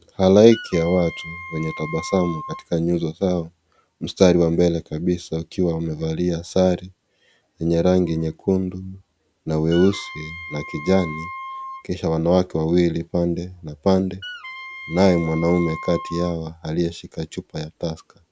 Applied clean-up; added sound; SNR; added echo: none; Wind instrument, woodwind instrument; 13 dB; none.